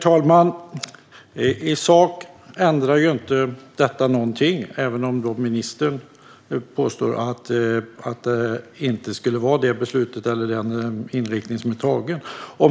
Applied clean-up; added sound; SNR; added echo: none; none; none; none.